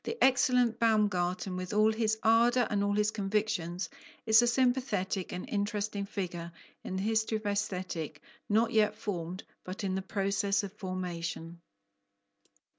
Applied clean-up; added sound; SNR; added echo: none; none; none; none.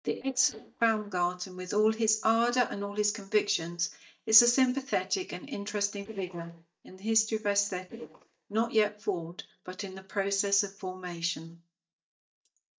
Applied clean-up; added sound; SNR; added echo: neural mask model DeepFilterNet 3.